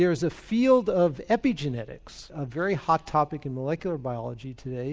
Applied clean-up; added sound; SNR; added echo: none; none; none; none.